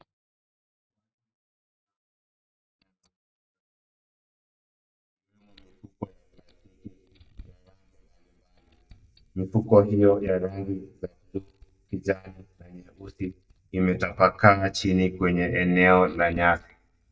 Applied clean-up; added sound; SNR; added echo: neural mask model DeepFilterNet 3.